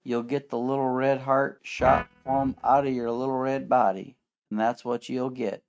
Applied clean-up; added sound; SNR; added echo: neural mask model RNNoise.